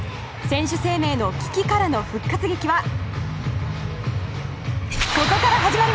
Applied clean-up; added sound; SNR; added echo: none; none; none; none.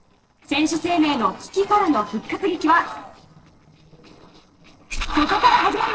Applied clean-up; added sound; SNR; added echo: neural separator model SepFormer DNS4.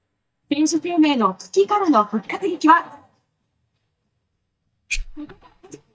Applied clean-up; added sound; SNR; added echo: neural mask model DeepFilterNet 3.